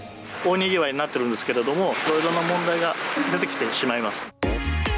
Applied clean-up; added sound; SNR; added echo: none; Plucked string instrument; 11 dB; none.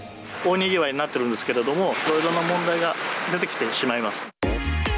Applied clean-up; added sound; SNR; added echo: none; none; none; none.